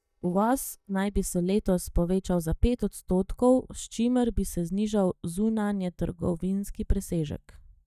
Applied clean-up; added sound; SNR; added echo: neural mask model DeepFilterNet 3.